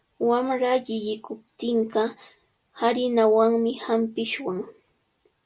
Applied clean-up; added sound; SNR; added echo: none; none; none; none.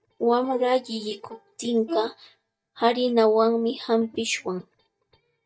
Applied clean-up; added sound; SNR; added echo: neural mask model DeepFilterNet 3.